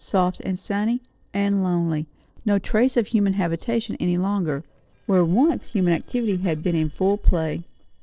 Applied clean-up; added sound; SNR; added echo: neural separator model SepFormer DNS4.